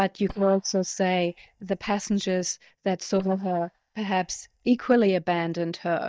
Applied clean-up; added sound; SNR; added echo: neural mask model DeepFilterNet 3.